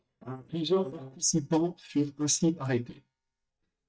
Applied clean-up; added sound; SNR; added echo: neural mask model DeepFilterNet 3.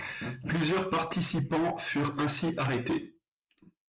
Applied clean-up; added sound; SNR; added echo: neural mask model Resemble Enhance denoiser.